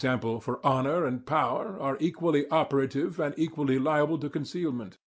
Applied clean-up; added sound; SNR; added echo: none; none; none; none.